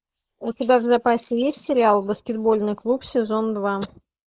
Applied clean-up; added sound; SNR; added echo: neural mask model Resemble Enhance denoiser.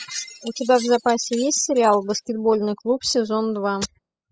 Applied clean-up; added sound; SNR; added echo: classical method spectral subtraction.